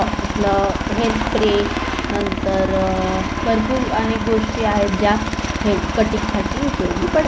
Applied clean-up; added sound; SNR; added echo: none; Aircraft; 2 dB; none.